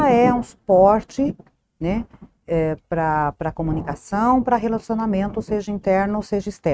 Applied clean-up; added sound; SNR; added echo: neural mask model RNNoise.